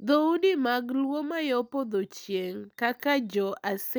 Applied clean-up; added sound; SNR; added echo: none; none; none; none.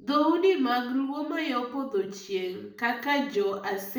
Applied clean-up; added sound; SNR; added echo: none; none; none; reverberation time 0.5 s.